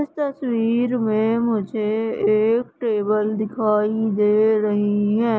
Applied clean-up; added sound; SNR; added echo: none; none; none; none.